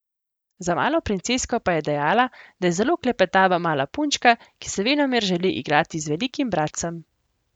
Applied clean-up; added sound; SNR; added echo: none; none; none; none.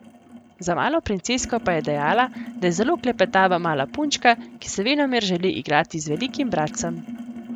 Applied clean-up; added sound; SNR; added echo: none; Sink (filling or washing); 14 dB; none.